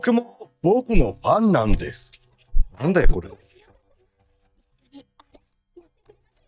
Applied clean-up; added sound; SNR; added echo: neural mask model DeepFilterNet 3.